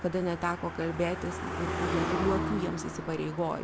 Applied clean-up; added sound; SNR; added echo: none; Car passing by; 3 dB; none.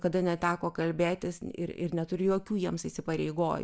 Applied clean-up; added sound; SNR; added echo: none; none; none; none.